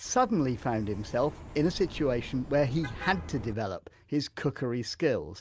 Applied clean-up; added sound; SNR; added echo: none; Car passing by; 13 dB; none.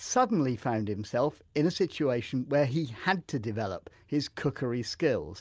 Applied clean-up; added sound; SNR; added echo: none; none; none; none.